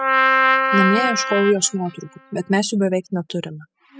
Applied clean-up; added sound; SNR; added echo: classical method spectral subtraction.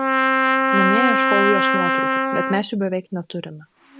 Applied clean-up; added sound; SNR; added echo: none; Trumpet; -5 dB; none.